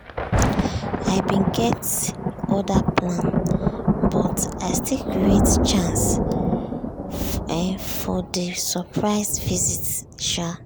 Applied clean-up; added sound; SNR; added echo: none; Thunder; -2 dB; none.